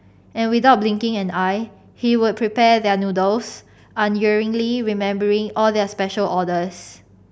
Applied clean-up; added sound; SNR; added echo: none; none; none; none.